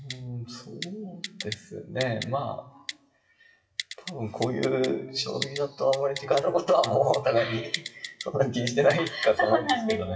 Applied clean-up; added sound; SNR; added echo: classical method WPE with log-MMSE.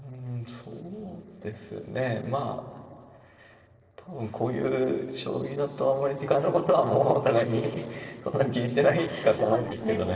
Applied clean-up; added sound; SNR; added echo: neural separator model SepFormer DNS4.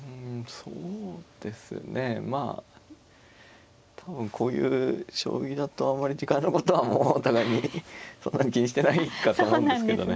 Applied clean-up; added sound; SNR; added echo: none; none; none; none.